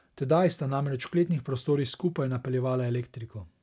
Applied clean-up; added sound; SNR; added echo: none; none; none; none.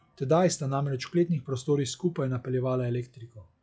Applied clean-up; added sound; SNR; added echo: classical method log-MMSE.